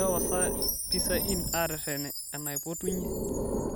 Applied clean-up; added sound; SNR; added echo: none; Chime + Breathing; -3 dB; none.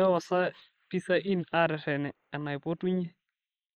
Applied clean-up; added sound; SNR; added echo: neural mask model Resemble Enhance denoiser.